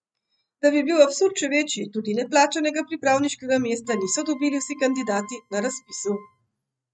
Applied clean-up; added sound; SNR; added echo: neural mask model RNNoise.